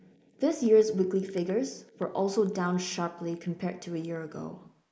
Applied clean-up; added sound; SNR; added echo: neural mask model Resemble Enhance denoiser.